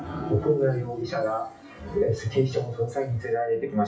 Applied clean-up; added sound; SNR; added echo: classical method WPE with log-MMSE.